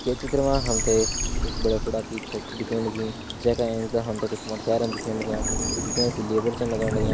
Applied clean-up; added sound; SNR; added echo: none; Stream / Bird vocalization, bird call, bird song; 3 dB; none.